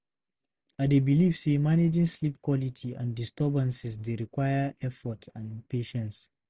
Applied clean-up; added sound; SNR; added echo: none; none; none; none.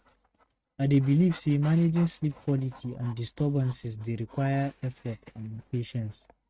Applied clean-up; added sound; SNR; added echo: neural mask model RNNoise.